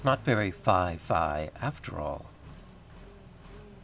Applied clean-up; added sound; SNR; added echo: none; Accelerating, revving, vroom; 17 dB; none.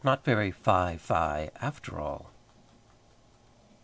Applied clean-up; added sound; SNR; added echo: none; none; none; none.